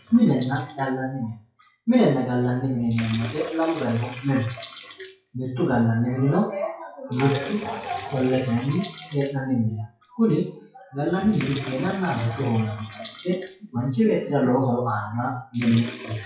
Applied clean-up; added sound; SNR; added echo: classical method WPE with log-MMSE.